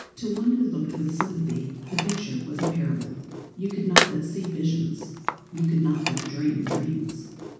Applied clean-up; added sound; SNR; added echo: none; Tools; 5 dB; reverberation time 1.2 s.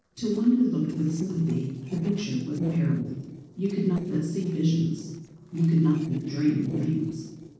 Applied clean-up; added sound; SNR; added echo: neural separator model SepFormer DNS4.